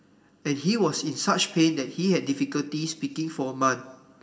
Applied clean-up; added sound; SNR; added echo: none; none; none; reverberation time 1.3 s.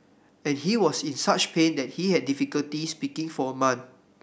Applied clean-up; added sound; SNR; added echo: none; none; none; none.